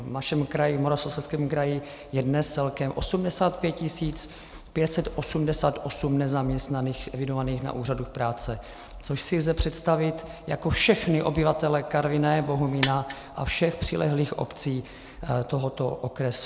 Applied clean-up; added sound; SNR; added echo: none; Mechanisms; 0 dB; none.